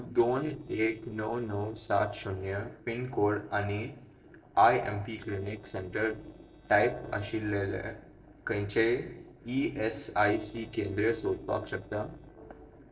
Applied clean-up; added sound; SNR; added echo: neural separator model SepFormer DNS4.